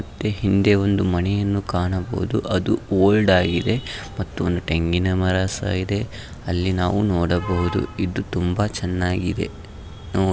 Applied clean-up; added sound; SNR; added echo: none; none; none; none.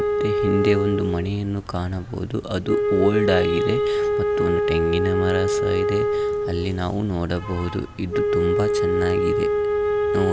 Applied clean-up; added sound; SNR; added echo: none; Wind instrument, woodwind instrument; -2 dB; none.